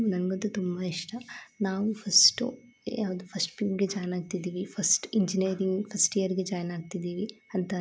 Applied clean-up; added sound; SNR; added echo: none; none; none; none.